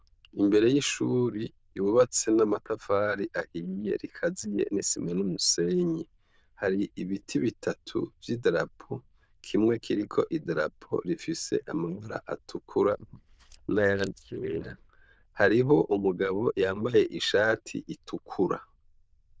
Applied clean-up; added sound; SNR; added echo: neural diffusion model UNIVERSE++.